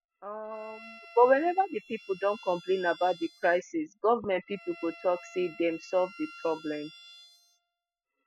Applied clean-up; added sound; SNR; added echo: classical method spectral subtraction.